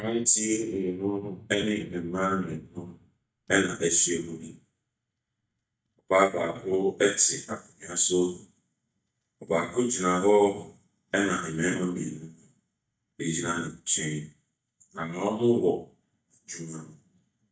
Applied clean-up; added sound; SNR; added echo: neural mask model DeepFilterNet 3.